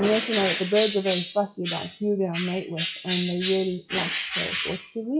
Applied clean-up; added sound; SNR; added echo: classical method WPE with log-MMSE.